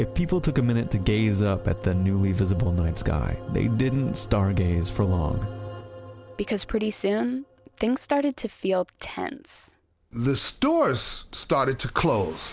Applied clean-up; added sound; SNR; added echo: none; none; none; none.